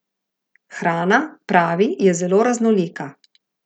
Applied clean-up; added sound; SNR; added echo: none; none; none; none.